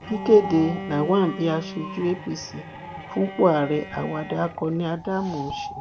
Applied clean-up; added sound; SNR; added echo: none; Bird + Bowed string instrument; 11 dB; none.